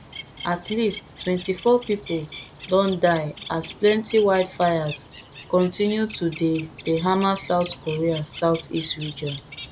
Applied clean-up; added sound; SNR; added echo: none; Bird; 16 dB; none.